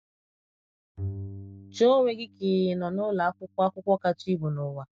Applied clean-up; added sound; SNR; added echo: neural mask model RNNoise.